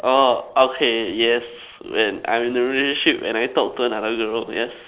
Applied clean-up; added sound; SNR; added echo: neural separator model SepFormer DNS4.